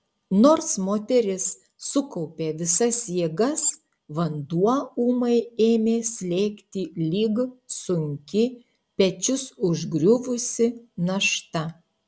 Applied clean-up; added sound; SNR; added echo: none; none; none; none.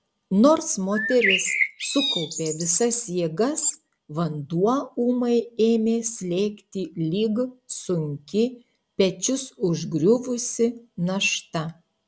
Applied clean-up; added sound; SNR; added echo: none; Bird; 3 dB; none.